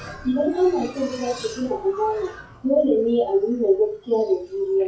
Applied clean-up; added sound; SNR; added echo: classical method WPE with log-MMSE.